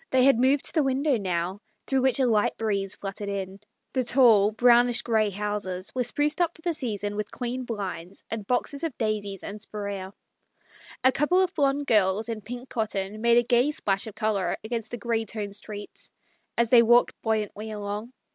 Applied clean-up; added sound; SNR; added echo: none; none; none; none.